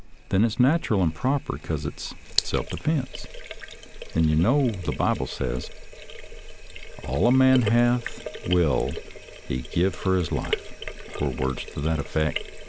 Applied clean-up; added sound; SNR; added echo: none; Sink (filling or washing); 10 dB; none.